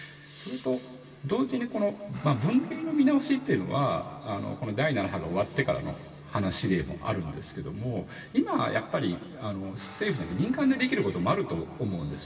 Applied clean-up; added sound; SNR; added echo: none; Guitar; 20 dB; reverberation time 1.9 s.